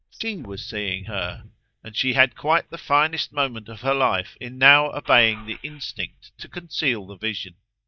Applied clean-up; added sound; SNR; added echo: neural mask model DeepFilterNet 3.